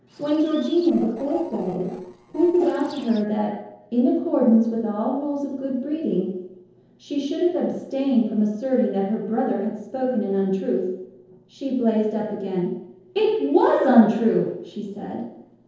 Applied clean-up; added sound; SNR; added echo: neural separator model SepFormer DNS4.